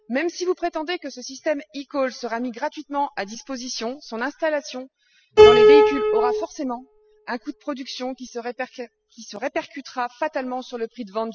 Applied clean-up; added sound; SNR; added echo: classical method spectral subtraction.